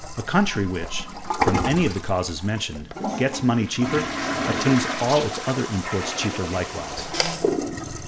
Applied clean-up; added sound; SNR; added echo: none; Toilet flush; 3 dB; none.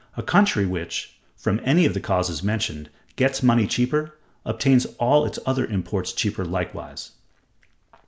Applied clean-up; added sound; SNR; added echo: none; none; none; none.